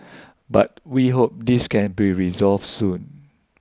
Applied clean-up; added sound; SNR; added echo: none; none; none; none.